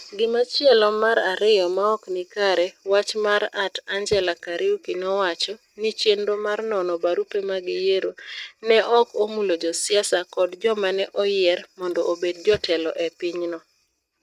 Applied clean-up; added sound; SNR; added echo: neural mask model RNNoise.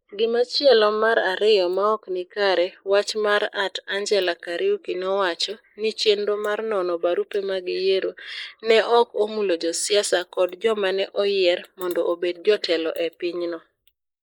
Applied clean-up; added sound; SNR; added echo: neural mask model Resemble Enhance denoiser.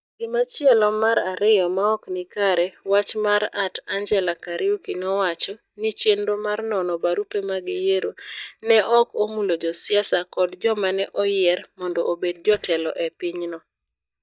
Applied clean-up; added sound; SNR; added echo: neural mask model DeepFilterNet 3.